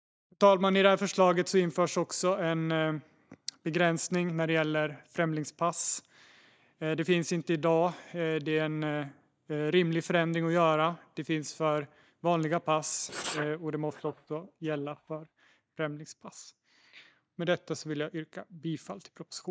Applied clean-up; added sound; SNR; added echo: neural mask model DeepFilterNet 3.